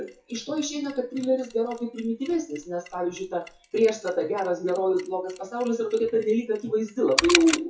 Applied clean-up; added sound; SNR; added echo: classical method WPE with log-MMSE.